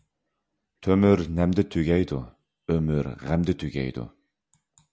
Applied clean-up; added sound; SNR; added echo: none; none; none; none.